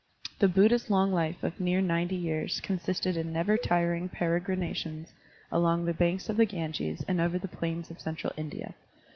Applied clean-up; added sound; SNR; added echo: none; Cowbell; 19 dB; none.